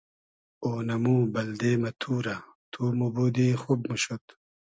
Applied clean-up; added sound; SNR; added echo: none; none; none; none.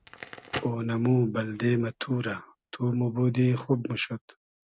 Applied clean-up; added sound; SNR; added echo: none; Crackle; 18 dB; none.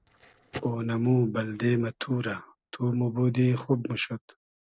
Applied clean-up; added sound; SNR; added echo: neural separator model SepFormer DNS4.